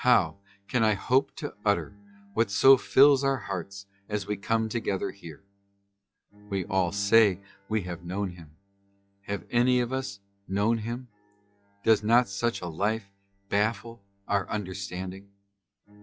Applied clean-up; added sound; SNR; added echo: classical method log-MMSE.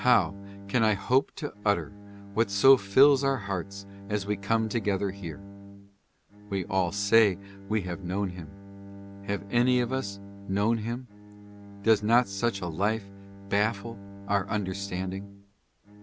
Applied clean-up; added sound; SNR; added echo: none; Bowed string instrument; 15 dB; none.